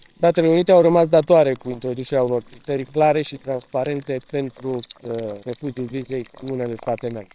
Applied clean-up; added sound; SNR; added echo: neural separator model SepFormer WHAMR!.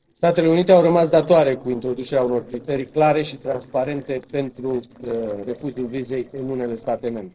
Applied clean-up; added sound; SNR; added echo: neural separator model SepFormer DNS4.